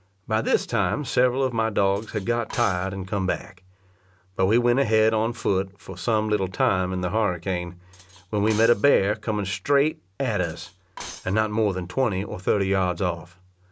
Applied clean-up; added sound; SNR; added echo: none; Cutlery, silverware; 20 dB; none.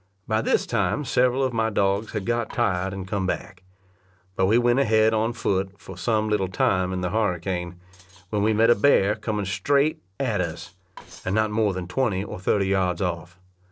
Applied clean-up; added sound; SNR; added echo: neural separator model SepFormer DNS4.